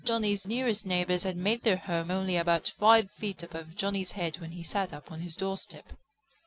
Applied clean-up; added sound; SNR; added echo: none; none; none; none.